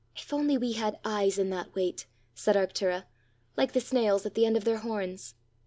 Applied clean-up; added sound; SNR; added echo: none; none; none; none.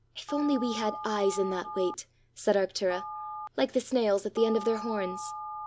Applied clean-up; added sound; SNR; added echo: none; Telephone; 10 dB; none.